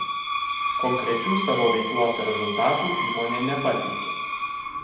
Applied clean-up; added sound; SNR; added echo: none; Screech; 1 dB; reverberation time 0.9 s.